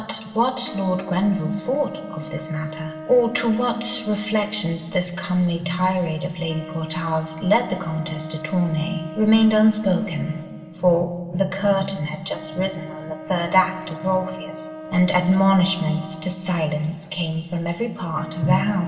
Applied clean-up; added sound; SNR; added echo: none; Wind instrument, woodwind instrument; 16 dB; reverberation time 2.1 s.